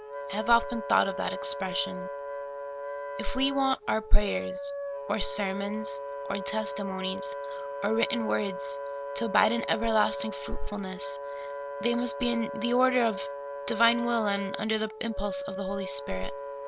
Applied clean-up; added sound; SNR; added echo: none; Wind instrument, woodwind instrument; 8 dB; none.